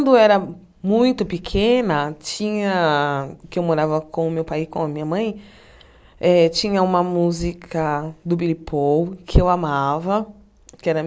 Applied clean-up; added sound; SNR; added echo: neural mask model Resemble Enhance denoiser.